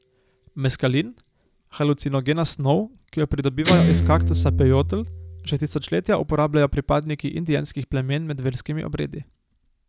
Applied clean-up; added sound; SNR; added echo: none; Guitar; 4 dB; none.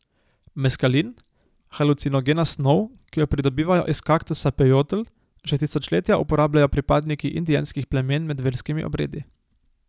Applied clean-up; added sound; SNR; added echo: none; none; none; none.